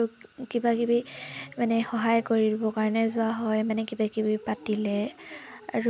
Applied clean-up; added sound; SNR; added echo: none; none; none; none.